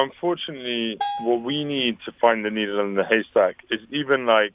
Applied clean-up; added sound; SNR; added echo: none; Bell; 11 dB; none.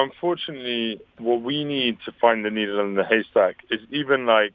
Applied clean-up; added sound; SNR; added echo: none; none; none; none.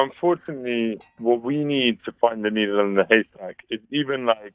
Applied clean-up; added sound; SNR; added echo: neural mask model DeepFilterNet 3.